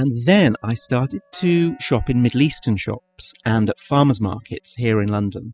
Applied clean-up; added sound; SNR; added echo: classical method spectral subtraction.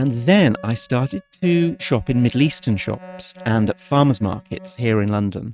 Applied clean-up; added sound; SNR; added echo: neural mask model RNNoise.